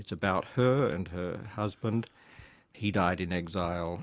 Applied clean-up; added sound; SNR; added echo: none; none; none; none.